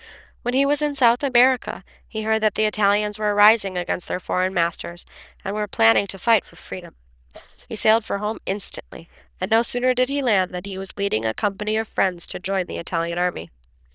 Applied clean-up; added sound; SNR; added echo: neural diffusion model UNIVERSE++.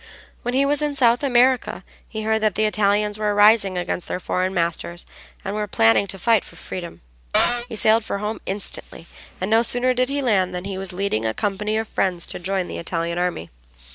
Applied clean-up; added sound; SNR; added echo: none; Cupboard open or close; -1 dB; none.